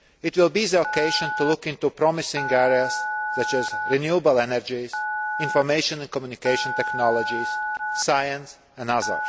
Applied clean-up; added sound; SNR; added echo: none; Telephone; 6 dB; none.